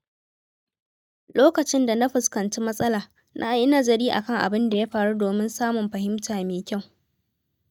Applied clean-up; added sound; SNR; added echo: neural mask model DeepFilterNet 3.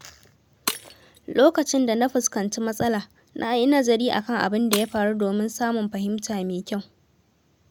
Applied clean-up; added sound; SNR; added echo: none; Shatter; 15 dB; none.